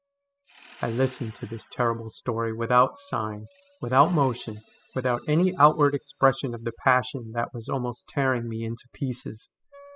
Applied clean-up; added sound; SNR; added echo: classical method spectral subtraction.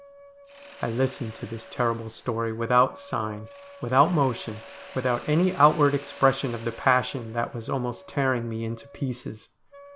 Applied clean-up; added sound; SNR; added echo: none; Wind instrument, woodwind instrument + Mechanisms; 19 dB; none.